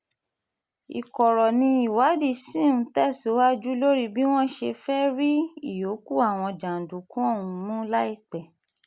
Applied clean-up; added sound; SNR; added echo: none; none; none; none.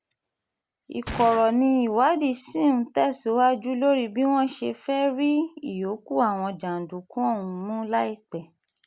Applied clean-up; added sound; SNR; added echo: none; Gunshot, gunfire; 13 dB; none.